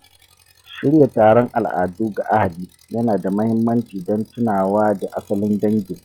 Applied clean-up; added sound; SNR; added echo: classical method log-MMSE.